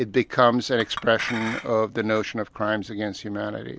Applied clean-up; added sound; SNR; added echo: none; Chink, clink; 13 dB; none.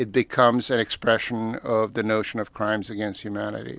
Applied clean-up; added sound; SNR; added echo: none; none; none; none.